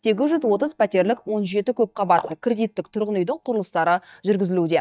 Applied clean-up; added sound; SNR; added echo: neural mask model DeepFilterNet 3.